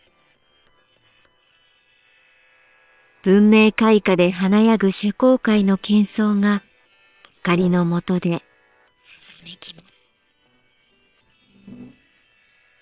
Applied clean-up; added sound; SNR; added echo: neural separator model SepFormer WHAM!.